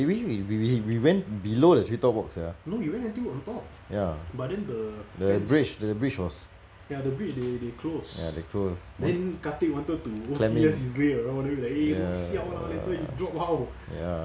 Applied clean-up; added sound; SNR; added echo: none; none; none; none.